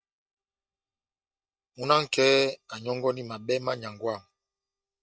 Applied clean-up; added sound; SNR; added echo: neural mask model DeepFilterNet 3.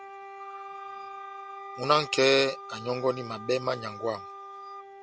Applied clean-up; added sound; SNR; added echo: none; Wind instrument, woodwind instrument + Wind instrument, woodwind instrument; 12 dB; none.